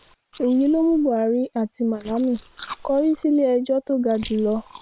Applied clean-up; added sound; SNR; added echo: neural separator model SepFormer WHAM!.